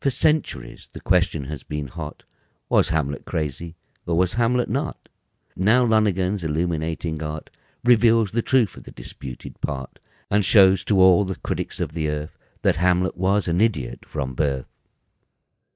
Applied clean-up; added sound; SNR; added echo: none; none; none; none.